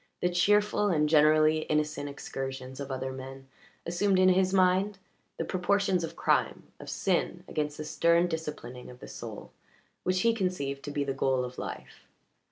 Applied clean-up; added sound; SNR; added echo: none; none; none; none.